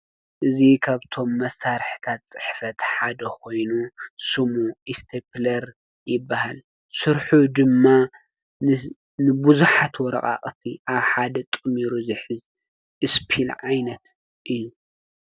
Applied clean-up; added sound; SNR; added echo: none; none; none; none.